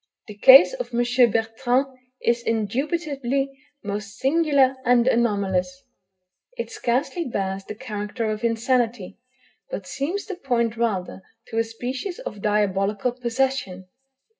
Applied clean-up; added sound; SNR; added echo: none; none; none; reverberation time 0.2 s.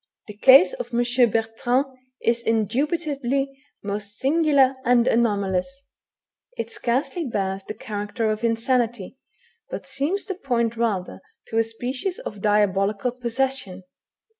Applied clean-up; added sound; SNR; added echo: none; none; none; none.